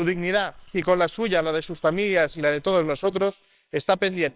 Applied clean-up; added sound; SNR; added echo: neural separator model SepFormer WHAMR!.